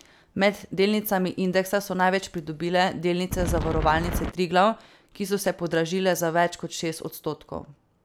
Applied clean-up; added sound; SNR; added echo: none; Wind; 2 dB; none.